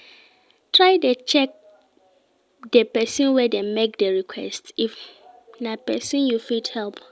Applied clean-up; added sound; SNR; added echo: none; none; none; none.